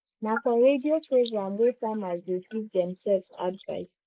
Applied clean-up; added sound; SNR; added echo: neural mask model Resemble Enhance denoiser.